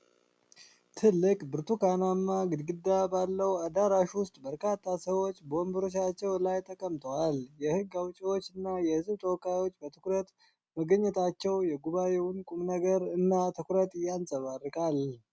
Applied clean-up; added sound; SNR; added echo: none; none; none; none.